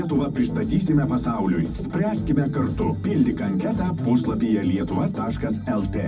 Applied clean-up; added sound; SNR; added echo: none; none; none; reverberation time 0.4 s.